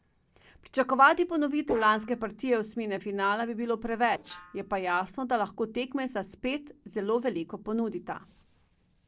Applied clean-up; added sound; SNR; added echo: neural separator model SepFormer DNS4.